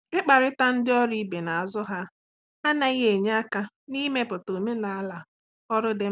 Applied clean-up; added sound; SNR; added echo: none; none; none; none.